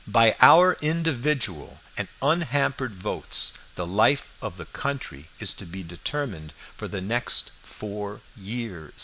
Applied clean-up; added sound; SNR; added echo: none; none; none; none.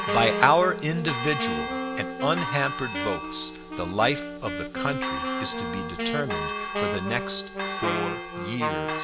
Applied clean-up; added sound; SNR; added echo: none; Wind instrument, woodwind instrument + Church bell; 2 dB; none.